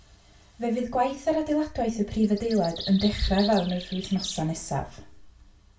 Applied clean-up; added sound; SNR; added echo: none; Bird vocalization, bird call, bird song; 13 dB; reverberation time 0.2 s.